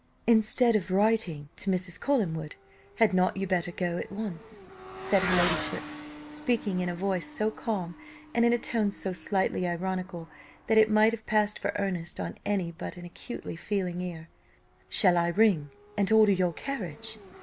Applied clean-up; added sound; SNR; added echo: none; Motorcycle / Accelerating, revving, vroom; 14 dB; none.